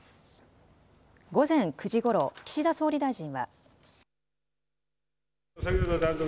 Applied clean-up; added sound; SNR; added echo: none; none; none; none.